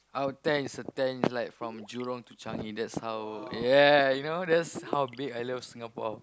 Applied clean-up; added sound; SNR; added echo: none; Gurgling; 19 dB; none.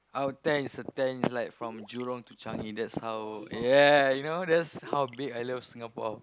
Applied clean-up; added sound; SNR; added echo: neural mask model Resemble Enhance denoiser.